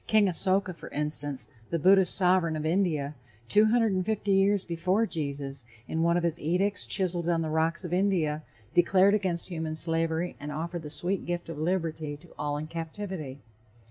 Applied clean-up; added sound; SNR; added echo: none; none; none; none.